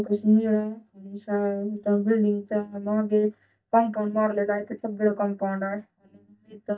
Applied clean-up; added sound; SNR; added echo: neural mask model DeepFilterNet 3.